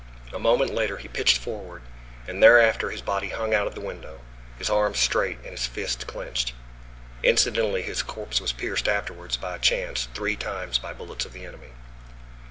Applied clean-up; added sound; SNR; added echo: none; none; none; none.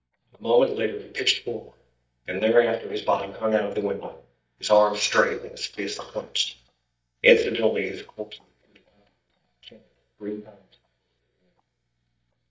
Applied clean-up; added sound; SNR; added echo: neural mask model DeepFilterNet 3.